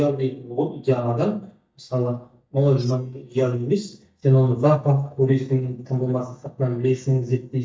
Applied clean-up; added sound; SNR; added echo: neural mask model DeepFilterNet 3.